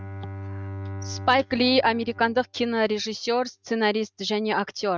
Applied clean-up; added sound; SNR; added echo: neural mask model RNNoise.